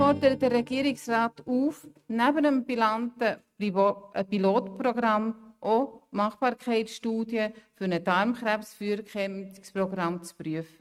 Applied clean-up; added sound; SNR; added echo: neural mask model RNNoise.